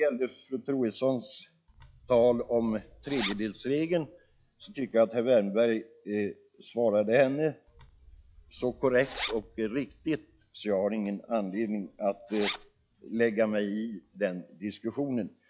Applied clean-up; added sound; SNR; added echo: classical method log-MMSE.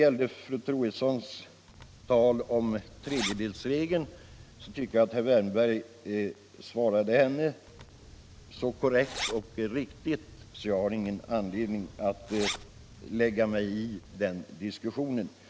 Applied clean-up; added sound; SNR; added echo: none; Zipper (clothing); 14 dB; none.